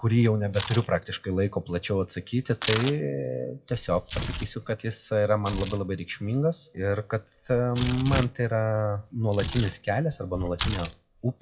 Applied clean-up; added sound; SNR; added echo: classical method WPE with log-MMSE.